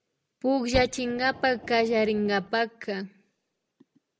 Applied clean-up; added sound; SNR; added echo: none; Fire; 15 dB; none.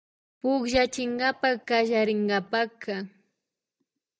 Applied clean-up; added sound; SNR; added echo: neural mask model DeepFilterNet 3.